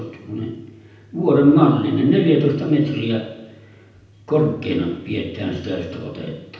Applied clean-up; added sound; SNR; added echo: none; none; none; reverberation time 0.8 s.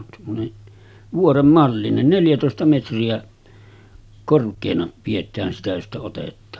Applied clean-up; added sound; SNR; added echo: none; none; none; none.